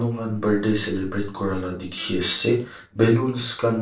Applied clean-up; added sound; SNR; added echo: neural separator model SepFormer DNS4.